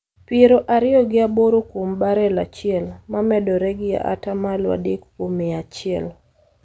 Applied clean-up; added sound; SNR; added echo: none; none; none; none.